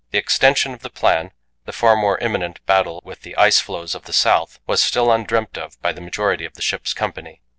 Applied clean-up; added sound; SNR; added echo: none; none; none; none.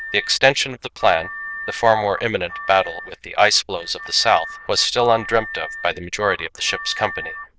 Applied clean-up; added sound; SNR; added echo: neural diffusion model UNIVERSE++.